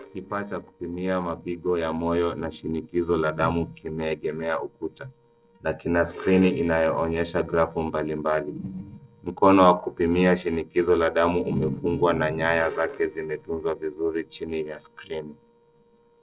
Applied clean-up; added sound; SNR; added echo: neural separator model SepFormer DNS4.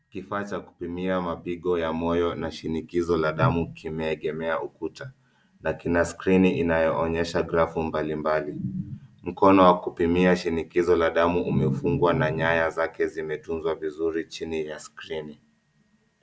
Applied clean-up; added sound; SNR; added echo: none; none; none; none.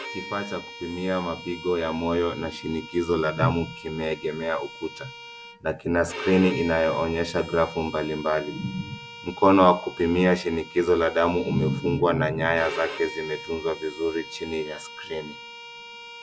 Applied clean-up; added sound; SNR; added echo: none; Bowed string instrument; 15 dB; none.